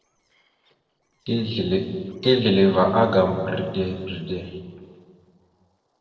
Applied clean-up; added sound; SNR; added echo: neural separator model SepFormer DNS4.